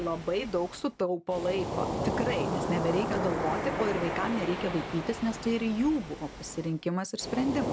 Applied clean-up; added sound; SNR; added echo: none; Waves, surf; 4 dB; none.